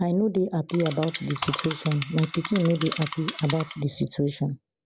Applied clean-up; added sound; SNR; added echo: none; Insect; 9 dB; none.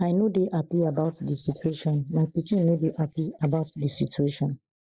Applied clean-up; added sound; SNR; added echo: neural mask model Resemble Enhance denoiser.